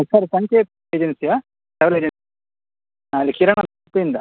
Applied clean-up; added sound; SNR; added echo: none; none; none; none.